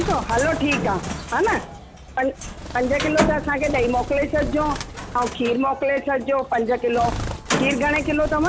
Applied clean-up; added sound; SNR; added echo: none; Bird; 6 dB; none.